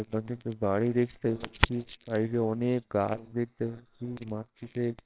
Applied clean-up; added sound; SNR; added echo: neural separator model SepFormer WHAMR!.